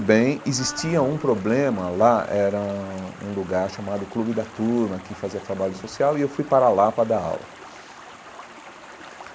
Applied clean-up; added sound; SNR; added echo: none; Stream + Wind instrument, woodwind instrument; 18 dB; none.